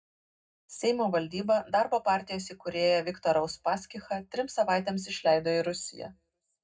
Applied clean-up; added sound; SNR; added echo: none; none; none; reverberation time 0.3 s.